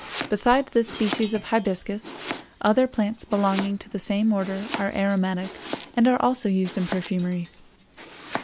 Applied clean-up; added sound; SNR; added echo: none; Domestic sounds, home sounds + Chink, clink; 13 dB; none.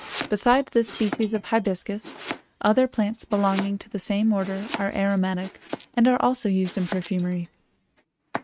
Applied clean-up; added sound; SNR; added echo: neural mask model RNNoise.